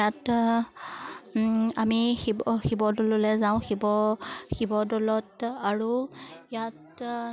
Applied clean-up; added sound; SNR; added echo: none; none; none; none.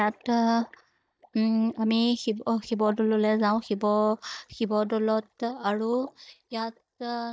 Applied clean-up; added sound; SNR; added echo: neural mask model DeepFilterNet 3.